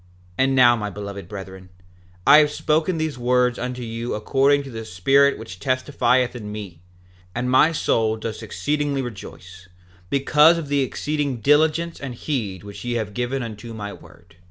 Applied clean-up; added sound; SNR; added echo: none; none; none; none.